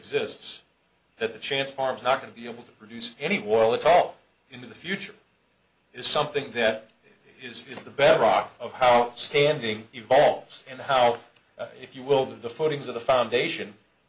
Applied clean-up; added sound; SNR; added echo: none; none; none; none.